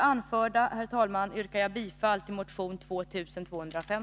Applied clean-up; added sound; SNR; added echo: none; none; none; none.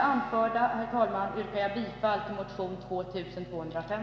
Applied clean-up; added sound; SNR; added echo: none; Guitar; 16 dB; reverberation time 2.8 s.